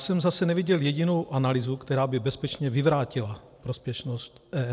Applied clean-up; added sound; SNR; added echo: none; none; none; none.